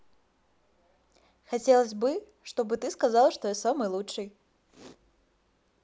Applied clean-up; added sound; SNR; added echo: none; none; none; none.